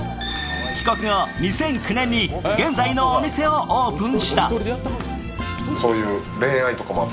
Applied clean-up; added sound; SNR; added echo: none; Fire; 12 dB; none.